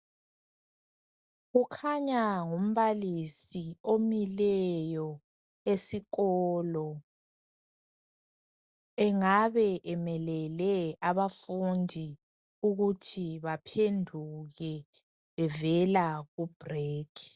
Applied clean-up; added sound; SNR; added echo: none; none; none; none.